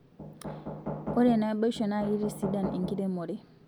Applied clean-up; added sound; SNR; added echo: none; Knock; 7 dB; none.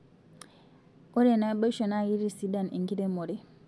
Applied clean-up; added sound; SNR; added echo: none; none; none; none.